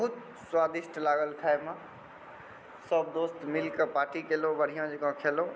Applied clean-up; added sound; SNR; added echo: none; none; none; none.